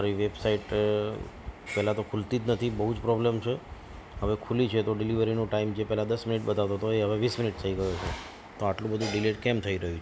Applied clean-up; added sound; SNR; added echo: none; none; none; none.